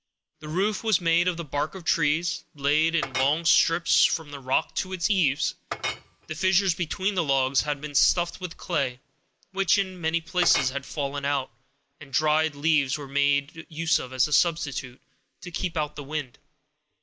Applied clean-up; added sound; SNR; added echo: none; Chink, clink; 10 dB; none.